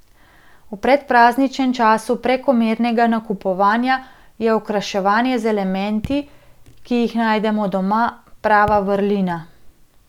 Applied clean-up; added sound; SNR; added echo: none; Raindrop / Drip; 18 dB; none.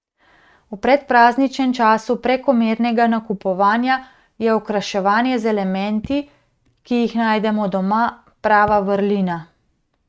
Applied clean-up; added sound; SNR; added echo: neural mask model RNNoise.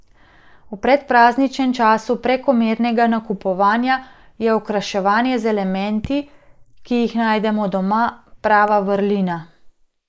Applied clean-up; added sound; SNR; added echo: neural mask model Resemble Enhance denoiser.